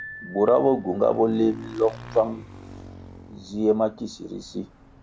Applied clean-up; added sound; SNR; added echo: none; Piano + Motorcycle / Engine; 19 dB; none.